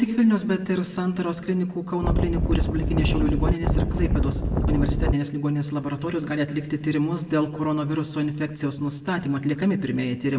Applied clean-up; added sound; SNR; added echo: none; Wind; -3 dB; reverberation time 1.5 s.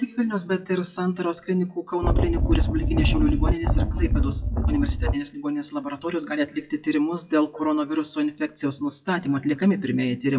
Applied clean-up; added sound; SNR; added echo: classical method WPE with log-MMSE.